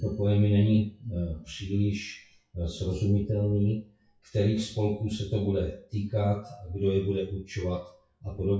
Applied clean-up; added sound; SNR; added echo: classical method WPE with log-MMSE.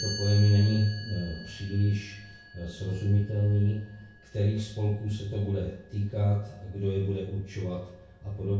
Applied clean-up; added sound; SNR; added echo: none; Chime; 18 dB; reverberation time 0.6 s.